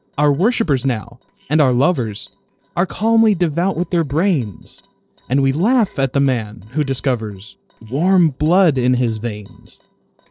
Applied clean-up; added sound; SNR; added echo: neural separator model SepFormer DNS4.